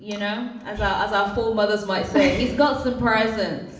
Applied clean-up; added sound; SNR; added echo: none; none; none; reverberation time 0.8 s.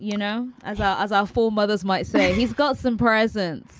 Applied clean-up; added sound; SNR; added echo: none; none; none; none.